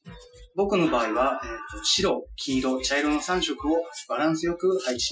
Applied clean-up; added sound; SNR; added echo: classical method Wiener filter.